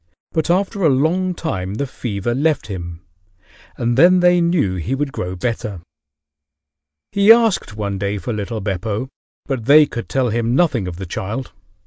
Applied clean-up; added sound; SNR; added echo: neural mask model Resemble Enhance denoiser.